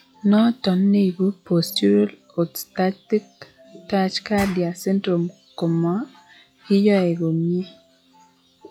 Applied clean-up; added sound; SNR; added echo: classical method log-MMSE.